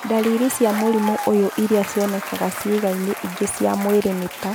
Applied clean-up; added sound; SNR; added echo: none; Applause / Crowd / Cheering; 10 dB; none.